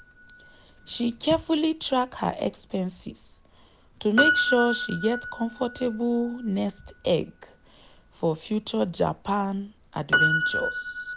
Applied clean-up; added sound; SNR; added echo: none; Piano; 4 dB; none.